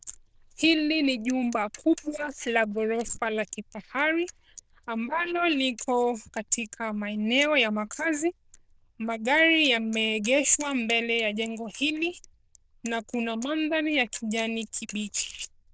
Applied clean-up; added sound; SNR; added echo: neural diffusion model UNIVERSE++.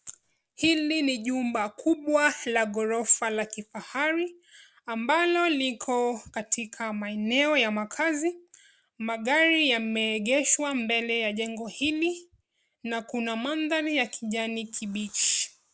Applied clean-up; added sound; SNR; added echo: none; none; none; none.